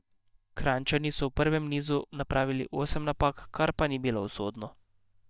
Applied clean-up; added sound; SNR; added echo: neural mask model DeepFilterNet 3.